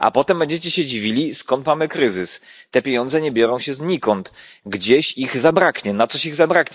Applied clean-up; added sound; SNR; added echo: neural mask model Resemble Enhance denoiser.